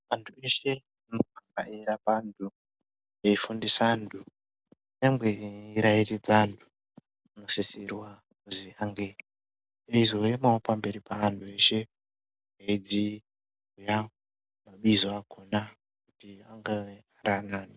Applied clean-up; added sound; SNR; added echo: none; none; none; none.